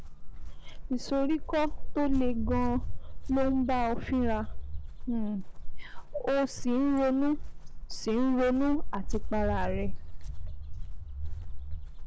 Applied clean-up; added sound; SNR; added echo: none; Walk, footsteps; -1 dB; none.